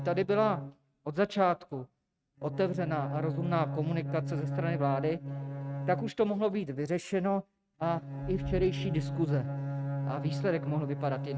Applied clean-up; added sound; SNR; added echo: neural mask model RNNoise.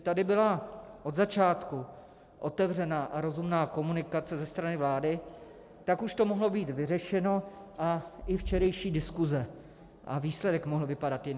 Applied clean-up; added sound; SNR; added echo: none; none; none; none.